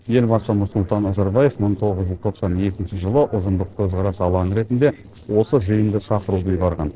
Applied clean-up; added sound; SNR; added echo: neural separator model SepFormer DNS4.